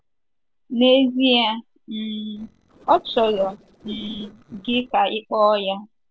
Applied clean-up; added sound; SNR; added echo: neural separator model SepFormer DNS4.